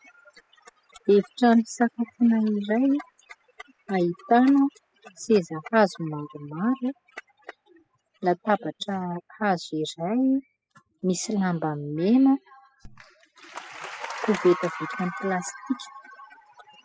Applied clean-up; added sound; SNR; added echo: classical method spectral subtraction.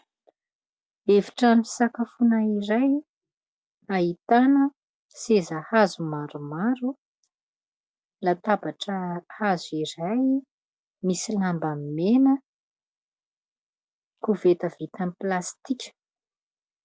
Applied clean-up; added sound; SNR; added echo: none; none; none; none.